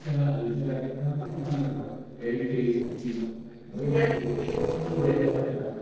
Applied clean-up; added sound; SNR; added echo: neural separator model SepFormer DNS4.